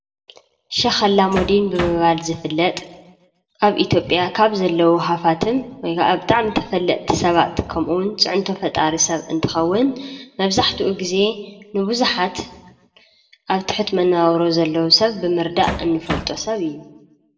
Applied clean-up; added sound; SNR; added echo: none; Bass drum; 8 dB; reverberation time 0.7 s.